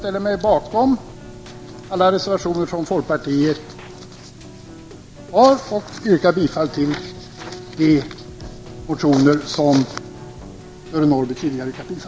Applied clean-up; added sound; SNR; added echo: none; Keyboard (musical); 17 dB; none.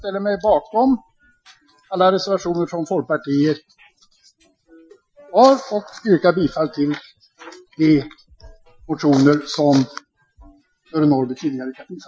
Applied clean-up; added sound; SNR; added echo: classical method Wiener filter.